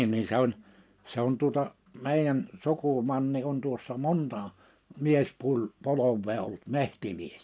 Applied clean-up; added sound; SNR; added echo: none; none; none; none.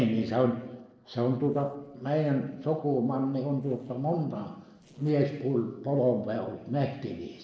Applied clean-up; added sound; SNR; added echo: neural separator model SepFormer DNS4.